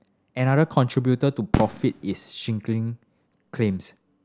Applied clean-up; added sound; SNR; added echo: none; Fireworks; 8 dB; none.